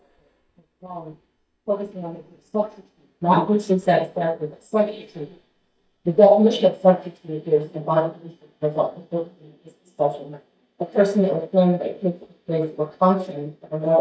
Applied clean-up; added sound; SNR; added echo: neural mask model DeepFilterNet 3.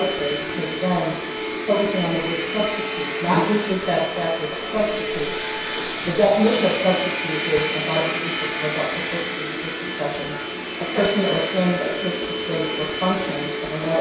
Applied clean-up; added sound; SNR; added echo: none; Domestic sounds, home sounds; 2 dB; reverberation time 0.7 s.